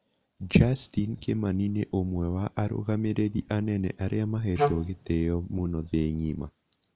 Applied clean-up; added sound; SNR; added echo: none; Wind instrument, woodwind instrument; 0 dB; none.